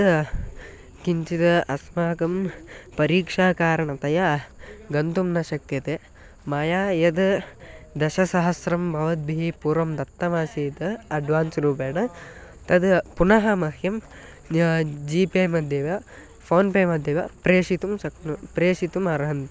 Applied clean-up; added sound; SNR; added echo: none; none; none; none.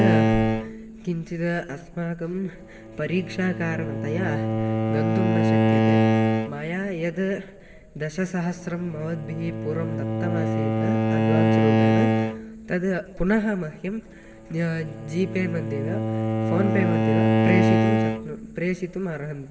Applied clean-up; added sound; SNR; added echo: none; Bowed string instrument; -4 dB; reverberation time 1.8 s.